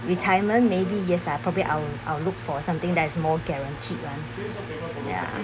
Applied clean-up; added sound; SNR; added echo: none; none; none; none.